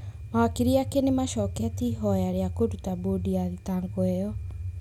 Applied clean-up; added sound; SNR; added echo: none; none; none; none.